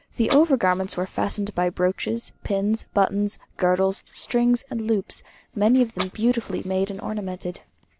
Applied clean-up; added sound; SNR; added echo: none; Fire; 17 dB; none.